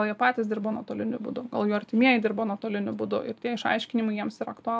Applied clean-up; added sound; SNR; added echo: none; none; none; none.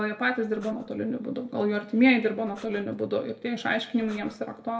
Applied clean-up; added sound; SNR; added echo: neural separator model SepFormer DNS4.